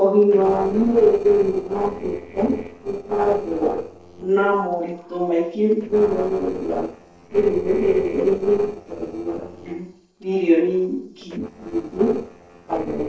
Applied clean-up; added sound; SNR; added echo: neural separator model SepFormer DNS4.